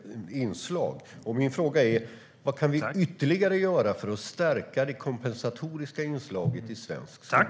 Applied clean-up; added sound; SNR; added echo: none; none; none; none.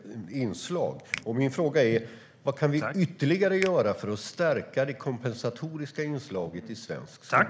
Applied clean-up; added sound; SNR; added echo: neural mask model Resemble Enhance denoiser.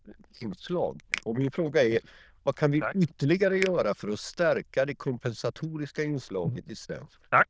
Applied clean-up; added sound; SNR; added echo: neural diffusion model UNIVERSE++.